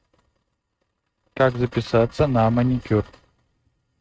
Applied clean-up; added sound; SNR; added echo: neural mask model RNNoise.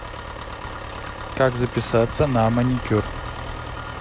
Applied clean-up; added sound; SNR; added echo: none; Engine; 9 dB; none.